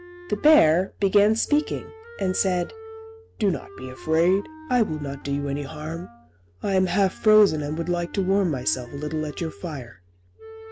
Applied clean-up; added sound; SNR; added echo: none; Wind instrument, woodwind instrument; 19 dB; none.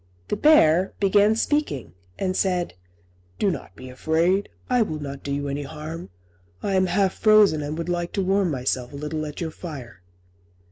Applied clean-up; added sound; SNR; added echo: none; none; none; none.